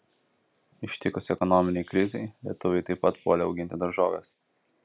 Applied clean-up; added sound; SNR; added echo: none; none; none; none.